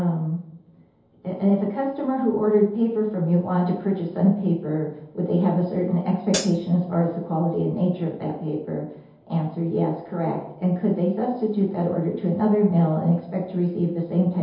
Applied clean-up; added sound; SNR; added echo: none; Hi-hat; 6 dB; reverberation time 0.8 s.